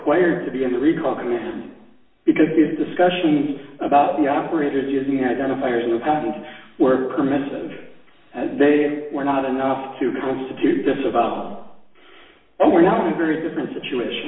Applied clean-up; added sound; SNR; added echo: none; none; none; reverberation time 0.9 s.